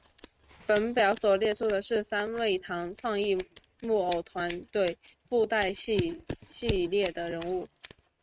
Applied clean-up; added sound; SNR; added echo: neural mask model RNNoise.